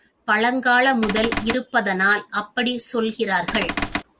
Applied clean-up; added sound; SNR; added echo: none; Cupboard open or close / Door; 4 dB; none.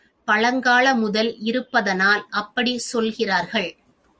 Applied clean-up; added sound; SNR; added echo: none; none; none; none.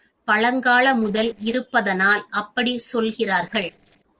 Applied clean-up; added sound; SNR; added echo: neural separator model SepFormer DNS4.